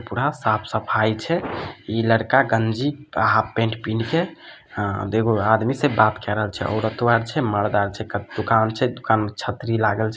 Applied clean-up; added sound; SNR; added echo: none; none; none; none.